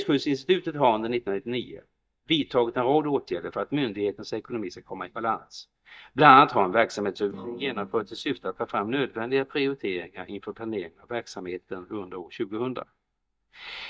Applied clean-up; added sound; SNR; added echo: neural mask model DeepFilterNet 3.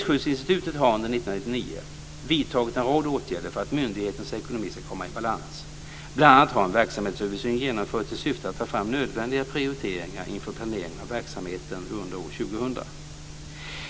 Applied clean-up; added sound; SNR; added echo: none; none; none; none.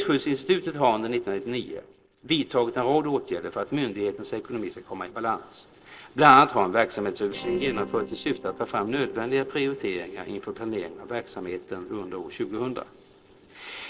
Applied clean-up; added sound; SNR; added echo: neural separator model SepFormer DNS4.